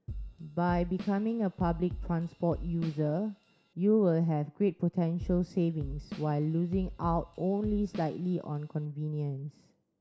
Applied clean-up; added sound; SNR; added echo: none; Drum kit; 11 dB; none.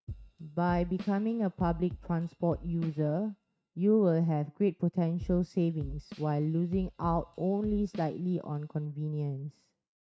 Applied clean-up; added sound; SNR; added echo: neural mask model RNNoise.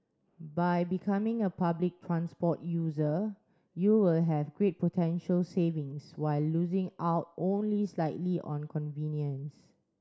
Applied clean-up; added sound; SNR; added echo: none; none; none; none.